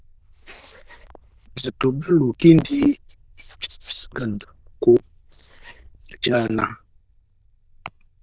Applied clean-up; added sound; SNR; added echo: neural diffusion model UNIVERSE++.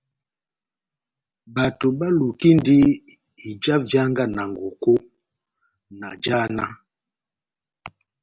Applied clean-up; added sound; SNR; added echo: none; none; none; none.